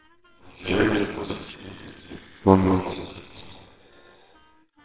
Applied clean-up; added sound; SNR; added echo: neural separator model SepFormer WHAMR!.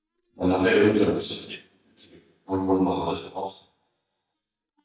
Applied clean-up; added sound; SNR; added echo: neural mask model DeepFilterNet 3.